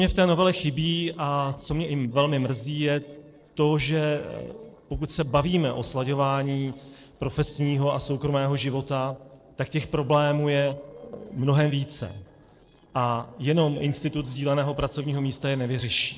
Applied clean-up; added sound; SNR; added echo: neural separator model SepFormer DNS4.